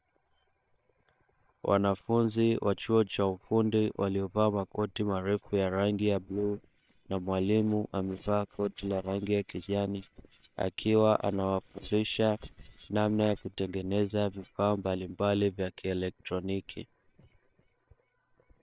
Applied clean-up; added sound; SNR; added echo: neural separator model SepFormer WHAM!.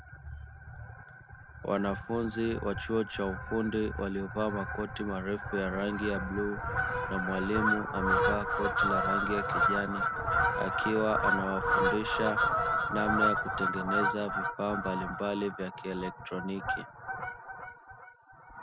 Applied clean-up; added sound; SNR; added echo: none; Fowl; -2 dB; none.